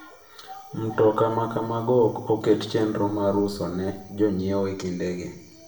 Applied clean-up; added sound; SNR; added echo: none; none; none; reverberation time 0.6 s.